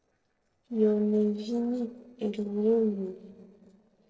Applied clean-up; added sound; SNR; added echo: neural separator model SepFormer DNS4.